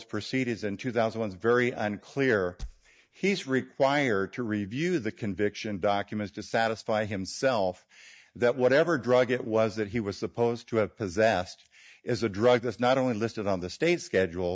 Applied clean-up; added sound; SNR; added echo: neural mask model DeepFilterNet 3.